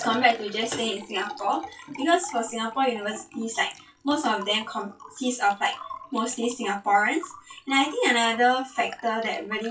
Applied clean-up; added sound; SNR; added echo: classical method WPE with log-MMSE.